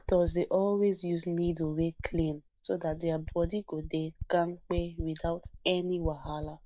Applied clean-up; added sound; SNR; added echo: neural mask model DeepFilterNet 3.